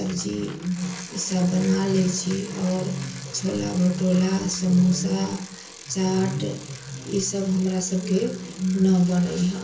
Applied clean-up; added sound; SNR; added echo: none; Bicycle; 17 dB; reverberation time 0.2 s.